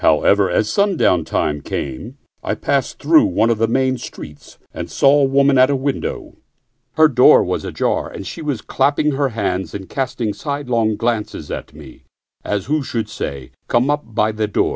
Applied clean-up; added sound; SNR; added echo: none; none; none; none.